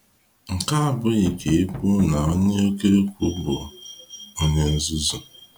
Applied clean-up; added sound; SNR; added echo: none; Knock; 13 dB; none.